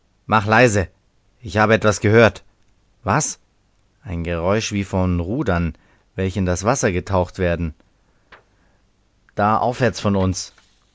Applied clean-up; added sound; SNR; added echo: none; none; none; none.